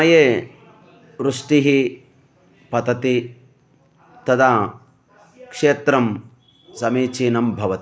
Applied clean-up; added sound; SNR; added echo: none; none; none; none.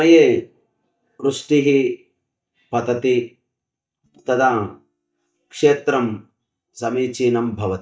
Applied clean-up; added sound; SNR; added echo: neural mask model DeepFilterNet 3.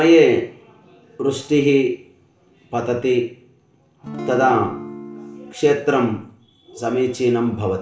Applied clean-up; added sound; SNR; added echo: none; Acoustic guitar / Strum; 11 dB; reverberation time 0.5 s.